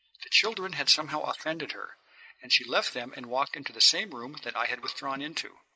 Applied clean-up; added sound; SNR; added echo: neural mask model Resemble Enhance denoiser.